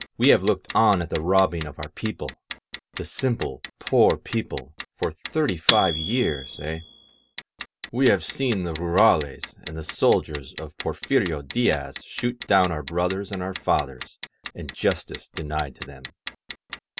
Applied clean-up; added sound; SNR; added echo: none; Clock; 12 dB; none.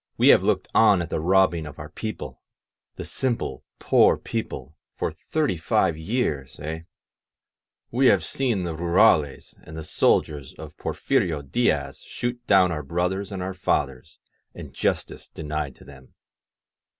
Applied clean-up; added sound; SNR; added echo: none; none; none; none.